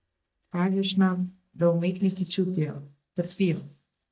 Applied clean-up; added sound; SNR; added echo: neural mask model DeepFilterNet 3.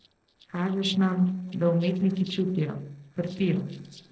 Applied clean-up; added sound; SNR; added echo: neural separator model SepFormer DNS4.